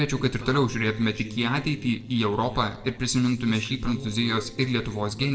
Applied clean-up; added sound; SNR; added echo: neural separator model SepFormer DNS4.